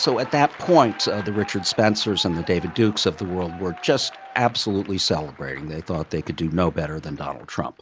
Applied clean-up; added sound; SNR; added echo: none; none; none; none.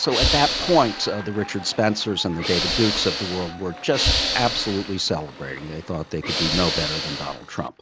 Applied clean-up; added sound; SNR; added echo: none; Hiss / Breathing; 3 dB; none.